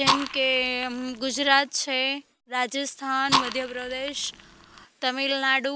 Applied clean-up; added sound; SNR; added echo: none; Fire; 3 dB; none.